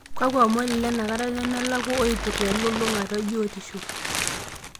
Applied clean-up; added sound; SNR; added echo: none; Crumpling, crinkling; 6 dB; none.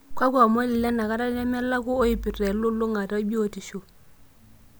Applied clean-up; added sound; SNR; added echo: none; none; none; none.